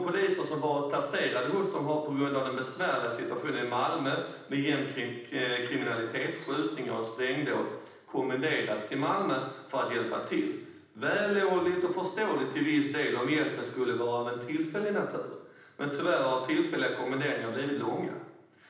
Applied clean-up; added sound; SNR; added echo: none; none; none; reverberation time 0.9 s.